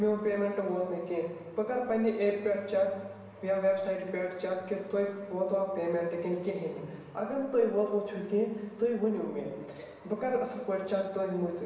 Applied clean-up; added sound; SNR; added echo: none; none; none; reverberation time 1.0 s.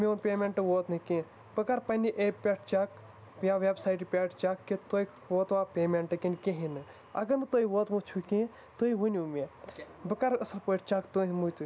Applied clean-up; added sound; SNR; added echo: none; none; none; none.